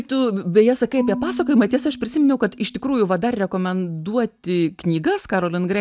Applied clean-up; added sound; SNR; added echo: none; Marimba, xylophone / Wood; 15 dB; none.